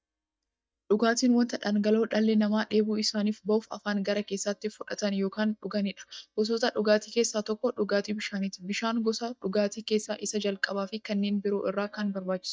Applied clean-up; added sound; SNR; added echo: neural mask model DeepFilterNet 3.